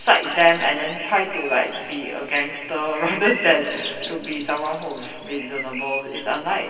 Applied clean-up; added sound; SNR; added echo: none; Bird; 12 dB; reverberation time 2.5 s.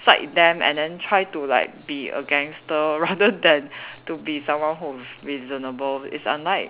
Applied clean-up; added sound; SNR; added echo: none; none; none; none.